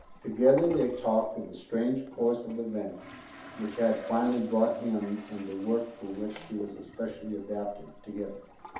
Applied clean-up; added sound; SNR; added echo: none; Toilet flush; 18 dB; reverberation time 0.5 s.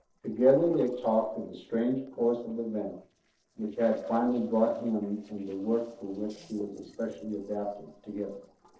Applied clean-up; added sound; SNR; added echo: neural separator model SepFormer DNS4.